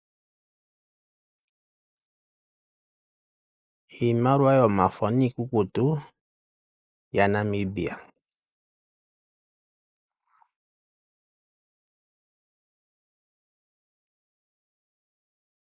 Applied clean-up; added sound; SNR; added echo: neural mask model Resemble Enhance denoiser.